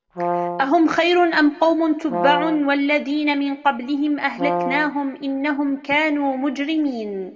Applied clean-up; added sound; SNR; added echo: none; Brass instrument; 7 dB; reverberation time 1.2 s.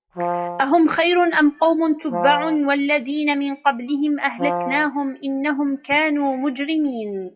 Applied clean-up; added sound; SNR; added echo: classical method WPE with log-MMSE.